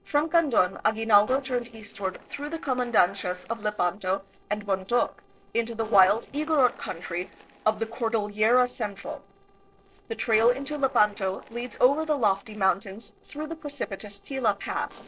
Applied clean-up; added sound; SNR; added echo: neural separator model SepFormer DNS4.